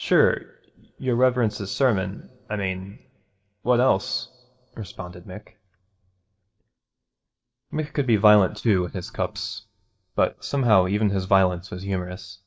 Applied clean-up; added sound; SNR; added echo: neural mask model DeepFilterNet 3.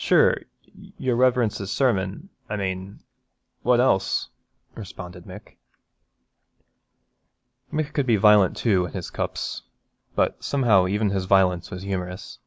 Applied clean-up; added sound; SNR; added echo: none; none; none; none.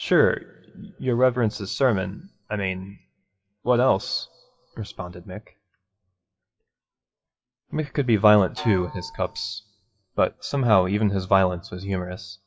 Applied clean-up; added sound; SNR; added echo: classical method WPE with log-MMSE.